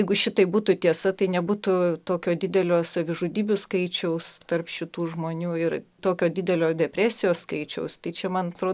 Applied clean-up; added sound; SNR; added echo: none; none; none; none.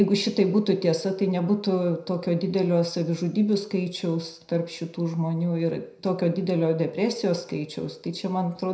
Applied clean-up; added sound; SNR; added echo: none; none; none; reverberation time 0.4 s.